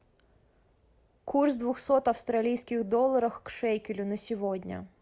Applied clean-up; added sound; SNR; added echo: none; none; none; none.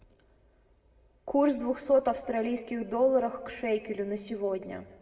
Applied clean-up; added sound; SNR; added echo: none; none; none; reverberation time 1.1 s.